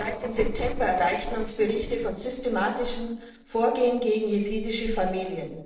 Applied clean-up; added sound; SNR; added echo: neural separator model SepFormer DNS4.